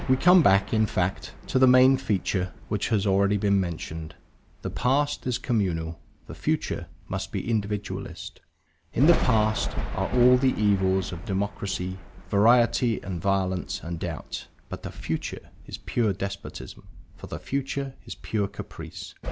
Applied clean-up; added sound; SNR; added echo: none; Thunder; 11 dB; none.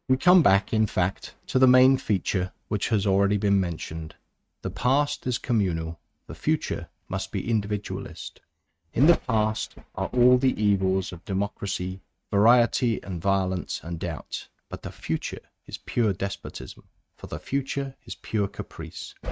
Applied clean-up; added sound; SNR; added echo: neural mask model RNNoise.